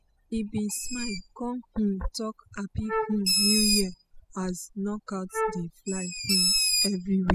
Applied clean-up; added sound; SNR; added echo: classical method spectral subtraction.